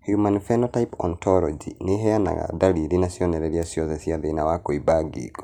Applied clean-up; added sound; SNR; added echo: none; none; none; none.